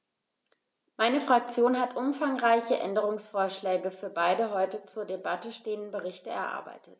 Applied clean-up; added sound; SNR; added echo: none; none; none; none.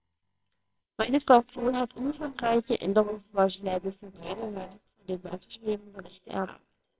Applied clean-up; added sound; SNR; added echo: neural separator model SepFormer WHAMR!.